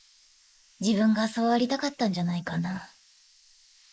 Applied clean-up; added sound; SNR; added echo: neural mask model Resemble Enhance denoiser.